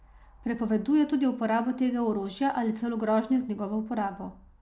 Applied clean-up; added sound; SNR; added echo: none; none; none; none.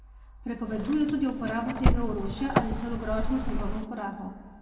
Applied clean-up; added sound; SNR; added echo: none; Car; 0 dB; reverberation time 1.7 s.